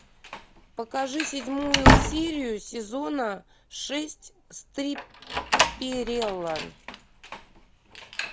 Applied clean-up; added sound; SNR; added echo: none; Slam; -4 dB; none.